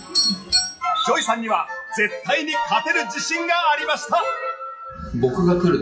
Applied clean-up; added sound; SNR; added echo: classical method WPE with log-MMSE.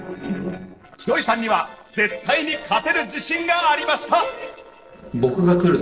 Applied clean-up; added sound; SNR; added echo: neural separator model SepFormer DNS4.